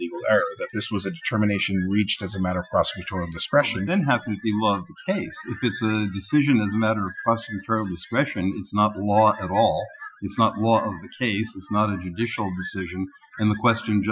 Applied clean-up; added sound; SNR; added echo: classical method Wiener filter.